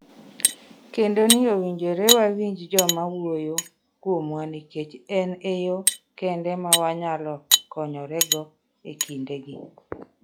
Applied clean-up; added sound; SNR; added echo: classical method log-MMSE.